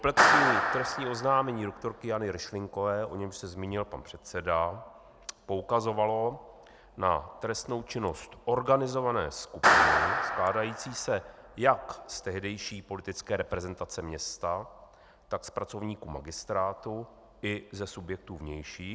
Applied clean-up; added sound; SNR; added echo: none; Clapping; -3 dB; none.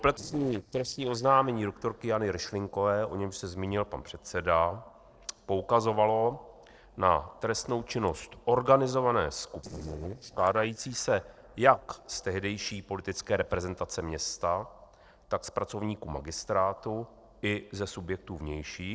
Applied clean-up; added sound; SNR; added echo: neural separator model SepFormer DNS4.